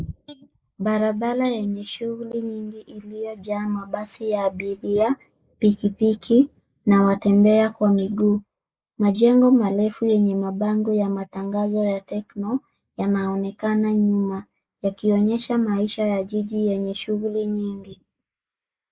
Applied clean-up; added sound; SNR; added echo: neural mask model Resemble Enhance denoiser.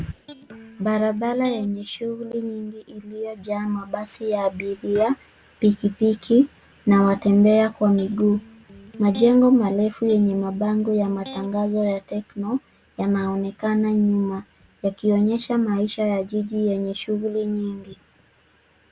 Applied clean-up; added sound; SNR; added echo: none; Electric guitar; 19 dB; none.